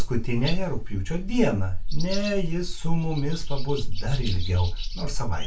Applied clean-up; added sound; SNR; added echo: none; none; none; reverberation time 0.2 s.